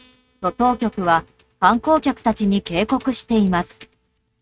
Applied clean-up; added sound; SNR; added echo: neural mask model RNNoise.